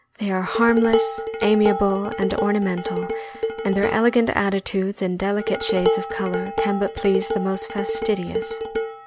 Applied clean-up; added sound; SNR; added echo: none; Dishes, pots, and pans; 4 dB; none.